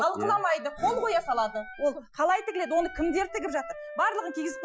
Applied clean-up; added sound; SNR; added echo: classical method Wiener filter.